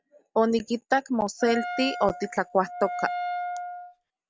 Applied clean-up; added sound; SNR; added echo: none; Wind instrument, woodwind instrument; 7 dB; none.